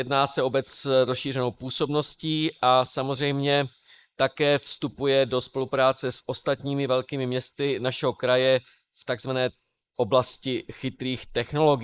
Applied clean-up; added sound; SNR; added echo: neural mask model Resemble Enhance denoiser.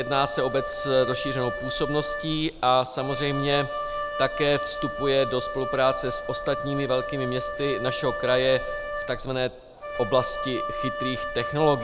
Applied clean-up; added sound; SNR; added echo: none; Wind instrument, woodwind instrument; 6 dB; none.